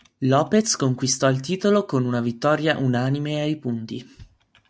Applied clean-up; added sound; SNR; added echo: none; none; none; none.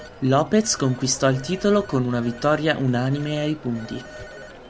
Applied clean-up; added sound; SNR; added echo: none; Telephone; 17 dB; none.